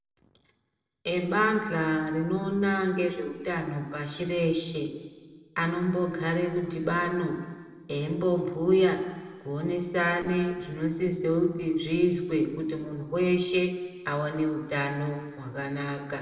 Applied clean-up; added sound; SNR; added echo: neural separator model SepFormer DNS4.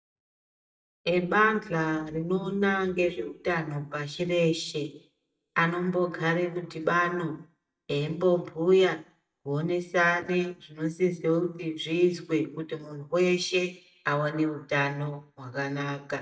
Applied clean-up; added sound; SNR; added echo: neural mask model DeepFilterNet 3.